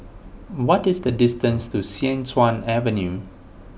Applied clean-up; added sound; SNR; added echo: none; none; none; none.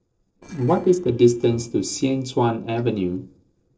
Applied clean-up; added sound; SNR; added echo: neural separator model SepFormer DNS4.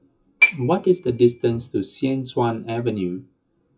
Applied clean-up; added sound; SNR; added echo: classical method WPE with log-MMSE.